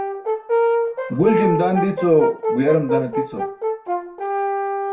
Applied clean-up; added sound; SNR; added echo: none; Brass instrument; 0 dB; reverberation time 0.2 s.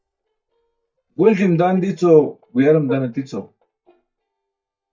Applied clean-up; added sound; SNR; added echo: neural mask model DeepFilterNet 3.